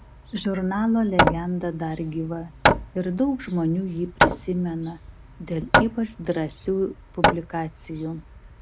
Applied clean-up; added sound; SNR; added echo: none; Hammer; 0 dB; none.